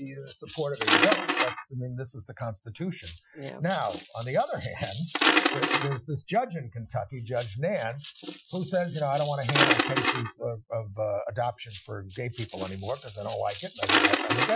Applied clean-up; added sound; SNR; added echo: classical method Wiener filter.